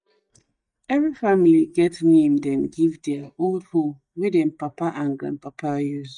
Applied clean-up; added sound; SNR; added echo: neural mask model DeepFilterNet 3.